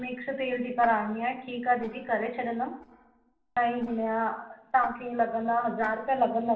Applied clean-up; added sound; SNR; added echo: neural separator model SepFormer DNS4.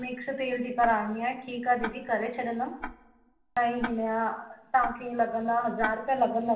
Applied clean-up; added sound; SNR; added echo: none; Tick-tock; 14 dB; reverberation time 0.7 s.